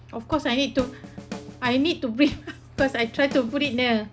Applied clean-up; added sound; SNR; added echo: none; Drum kit; 14 dB; none.